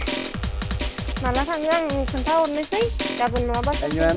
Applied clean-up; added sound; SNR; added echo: none; Drum + Alarm / Door; 0 dB; none.